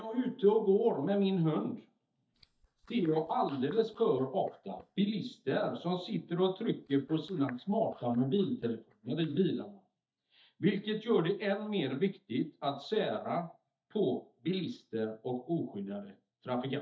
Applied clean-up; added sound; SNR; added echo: neural mask model DeepFilterNet 3.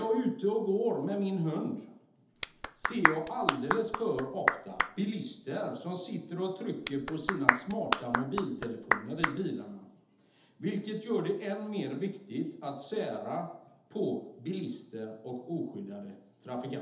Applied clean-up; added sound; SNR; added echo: none; Clapping; -1 dB; reverberation time 0.8 s.